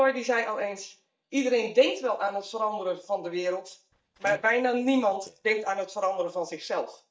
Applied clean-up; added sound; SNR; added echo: neural mask model DeepFilterNet 3.